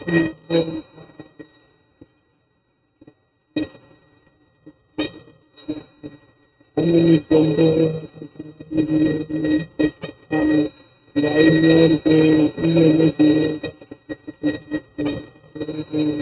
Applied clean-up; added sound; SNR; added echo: neural mask model RNNoise.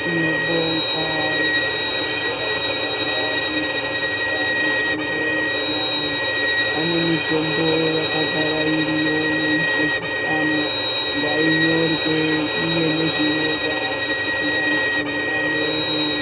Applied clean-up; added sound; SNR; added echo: none; Bowed string instrument; -4 dB; none.